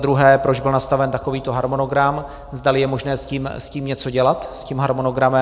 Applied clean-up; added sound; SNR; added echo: none; none; none; none.